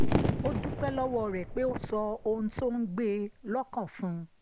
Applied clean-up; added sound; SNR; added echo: none; Fireworks; 1 dB; none.